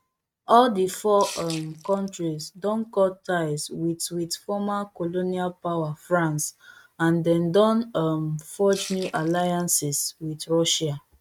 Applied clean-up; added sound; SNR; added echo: neural mask model RNNoise.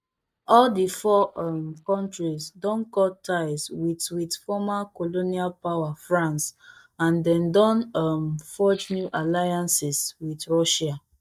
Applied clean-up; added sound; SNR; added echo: neural mask model DeepFilterNet 3.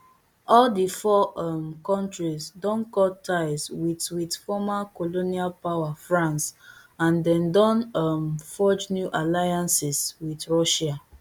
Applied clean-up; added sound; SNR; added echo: none; none; none; none.